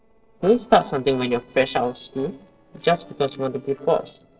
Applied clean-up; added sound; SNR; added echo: neural separator model SepFormer DNS4.